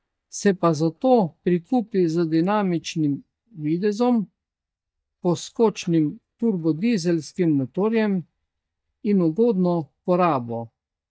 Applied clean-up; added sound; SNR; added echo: neural mask model DeepFilterNet 3.